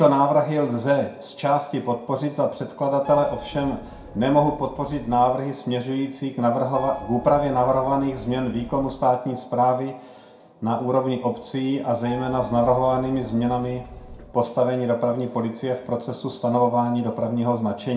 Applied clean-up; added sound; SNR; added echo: none; Keyboard (musical); 16 dB; reverberation time 0.5 s.